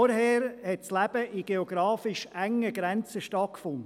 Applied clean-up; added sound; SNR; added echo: none; none; none; none.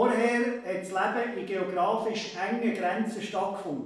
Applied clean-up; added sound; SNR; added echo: none; none; none; reverberation time 0.7 s.